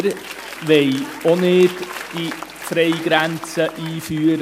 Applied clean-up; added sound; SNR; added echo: none; Applause / Crowd; 14 dB; none.